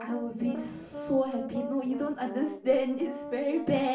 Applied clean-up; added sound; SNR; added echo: none; Brass instrument; 10 dB; reverberation time 0.4 s.